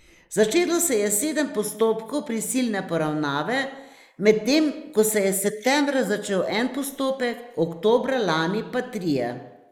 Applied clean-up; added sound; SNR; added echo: neural mask model Resemble Enhance denoiser.